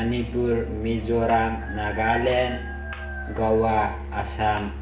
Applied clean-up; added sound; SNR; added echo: none; Musical instrument; 9 dB; reverberation time 0.7 s.